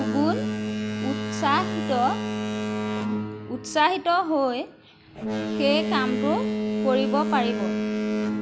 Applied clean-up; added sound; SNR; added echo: none; Boat, Water vehicle; 1 dB; none.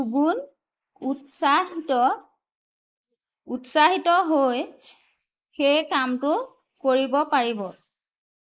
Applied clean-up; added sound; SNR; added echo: neural mask model Resemble Enhance denoiser.